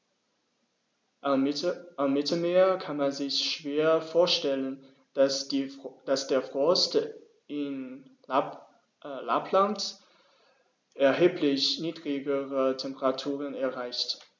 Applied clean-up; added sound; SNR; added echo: none; none; none; none.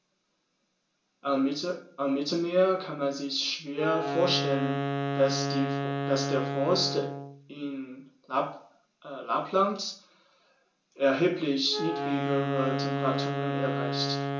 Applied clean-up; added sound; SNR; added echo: none; Wind instrument, woodwind instrument; 4 dB; reverberation time 0.3 s.